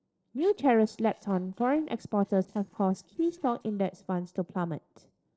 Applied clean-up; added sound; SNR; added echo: neural separator model SepFormer DNS4.